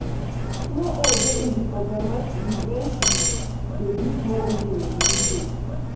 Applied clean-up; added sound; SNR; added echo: none; Cutlery, silverware; -4 dB; reverberation time 1.0 s.